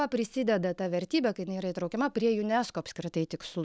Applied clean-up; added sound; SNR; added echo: none; none; none; none.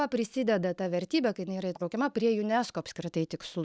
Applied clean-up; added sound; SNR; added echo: neural mask model DeepFilterNet 3.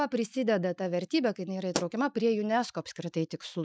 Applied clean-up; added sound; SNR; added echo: classical method Wiener filter.